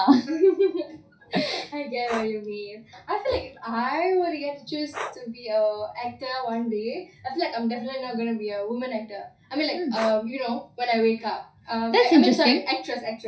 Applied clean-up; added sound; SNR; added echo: classical method WPE with log-MMSE.